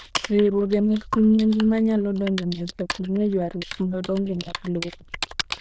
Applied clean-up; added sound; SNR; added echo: neural diffusion model UNIVERSE++.